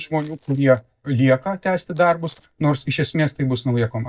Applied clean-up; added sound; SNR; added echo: neural mask model DeepFilterNet 3.